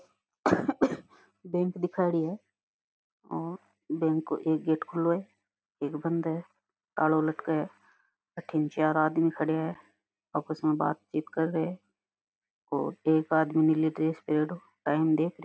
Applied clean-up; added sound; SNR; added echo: none; none; none; none.